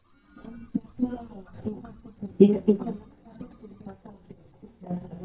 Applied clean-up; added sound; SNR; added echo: neural mask model DeepFilterNet 3.